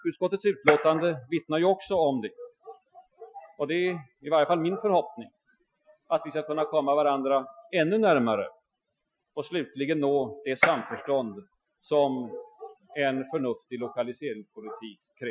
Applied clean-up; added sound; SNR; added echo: classical method Wiener filter.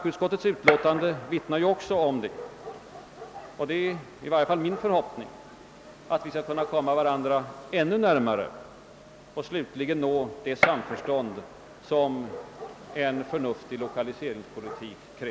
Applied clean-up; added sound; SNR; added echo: none; Gunshot, gunfire; 9 dB; none.